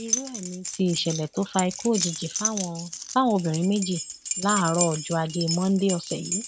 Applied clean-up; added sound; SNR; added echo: none; Keys jangling; 6 dB; none.